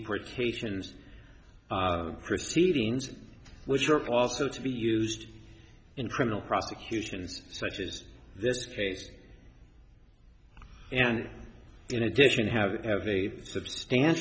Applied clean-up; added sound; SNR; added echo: none; none; none; none.